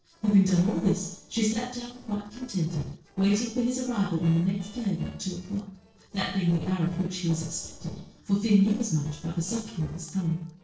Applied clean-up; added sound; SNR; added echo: neural separator model SepFormer DNS4.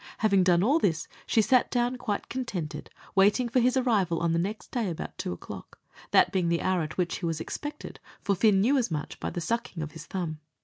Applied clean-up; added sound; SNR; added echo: none; none; none; none.